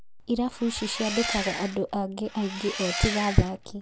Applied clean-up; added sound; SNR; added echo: none; Engine; 7 dB; none.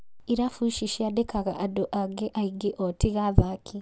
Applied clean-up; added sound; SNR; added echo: none; none; none; none.